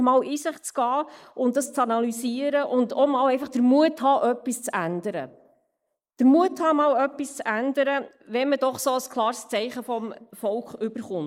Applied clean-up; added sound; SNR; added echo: neural mask model Resemble Enhance denoiser.